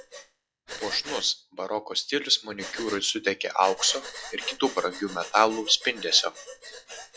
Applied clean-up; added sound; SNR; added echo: classical method log-MMSE.